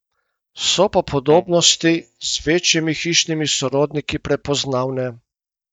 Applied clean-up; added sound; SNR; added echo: neural mask model DeepFilterNet 3.